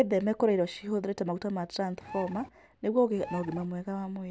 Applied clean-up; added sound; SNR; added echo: none; Bird; 12 dB; none.